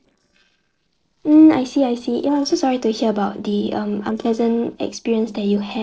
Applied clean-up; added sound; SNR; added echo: neural separator model SepFormer DNS4.